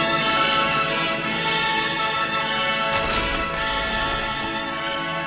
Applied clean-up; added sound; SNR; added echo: none; Tearing; 9 dB; none.